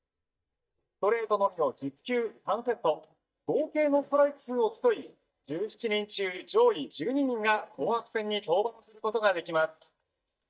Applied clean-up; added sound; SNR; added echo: neural mask model DeepFilterNet 3.